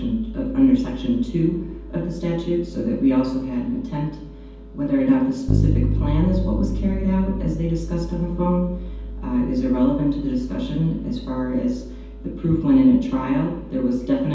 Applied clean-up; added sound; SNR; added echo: none; Bass guitar; 7 dB; reverberation time 0.9 s.